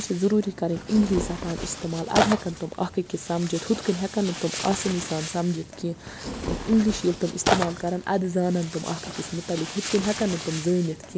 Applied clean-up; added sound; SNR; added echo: none; Tearing; 7 dB; none.